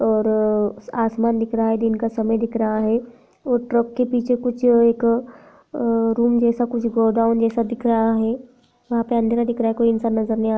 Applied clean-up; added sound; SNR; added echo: none; none; none; none.